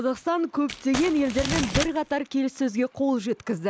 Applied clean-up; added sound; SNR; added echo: none; Crumpling, crinkling; 5 dB; none.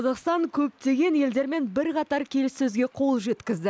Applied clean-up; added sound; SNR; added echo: none; none; none; none.